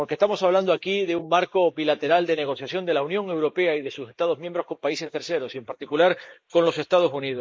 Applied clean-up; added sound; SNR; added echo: neural mask model Resemble Enhance denoiser.